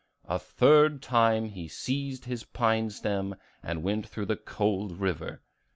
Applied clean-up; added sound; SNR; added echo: none; none; none; none.